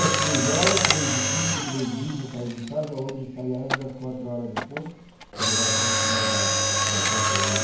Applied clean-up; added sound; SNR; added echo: none; Mechanisms; -4 dB; reverberation time 0.9 s.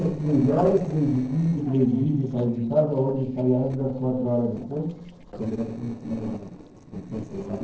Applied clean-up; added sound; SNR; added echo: neural separator model SepFormer DNS4.